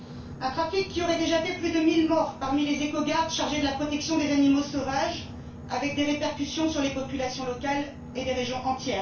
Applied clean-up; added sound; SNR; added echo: none; Boat, Water vehicle; 13 dB; reverberation time 0.3 s.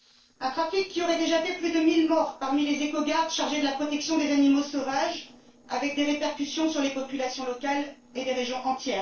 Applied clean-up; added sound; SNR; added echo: neural separator model SepFormer DNS4.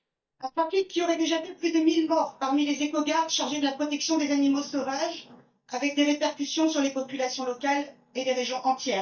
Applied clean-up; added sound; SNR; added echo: neural mask model DeepFilterNet 3.